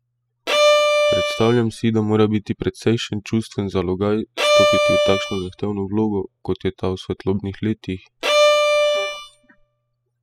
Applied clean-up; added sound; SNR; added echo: classical method spectral subtraction.